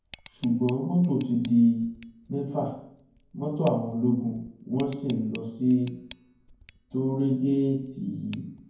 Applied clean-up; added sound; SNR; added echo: none; Tick; 19 dB; reverberation time 0.9 s.